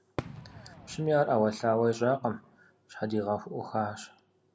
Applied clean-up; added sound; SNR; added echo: none; Fireworks; 16 dB; none.